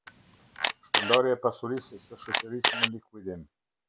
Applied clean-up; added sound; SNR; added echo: none; Camera; -4 dB; none.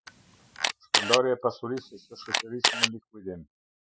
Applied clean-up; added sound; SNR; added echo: classical method spectral subtraction.